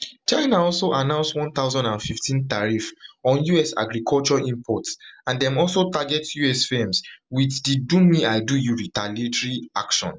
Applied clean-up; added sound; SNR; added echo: none; none; none; none.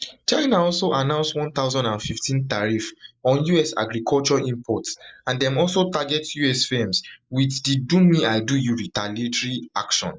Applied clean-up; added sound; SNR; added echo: neural mask model Resemble Enhance denoiser.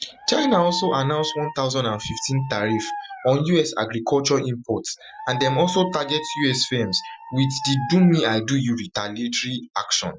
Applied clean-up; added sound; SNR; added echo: classical method Wiener filter.